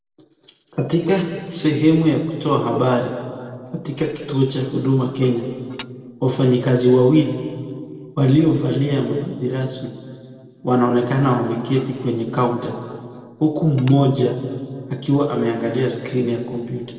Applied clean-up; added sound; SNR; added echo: neural separator model SepFormer DNS4.